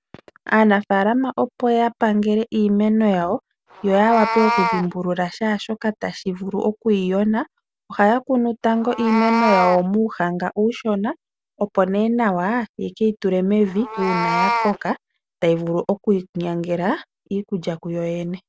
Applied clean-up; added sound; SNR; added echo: none; Meow; 10 dB; none.